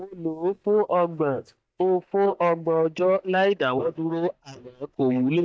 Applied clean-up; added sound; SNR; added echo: neural mask model DeepFilterNet 3.